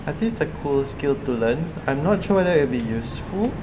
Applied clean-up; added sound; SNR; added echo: none; none; none; none.